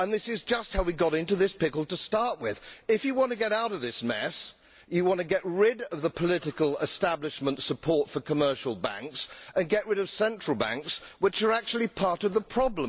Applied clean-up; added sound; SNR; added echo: none; none; none; none.